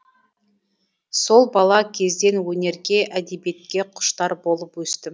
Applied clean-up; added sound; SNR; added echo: none; none; none; none.